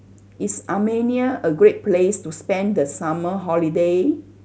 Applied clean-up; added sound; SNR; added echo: none; none; none; none.